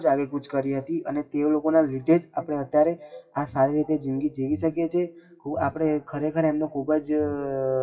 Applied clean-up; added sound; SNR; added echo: classical method WPE with log-MMSE.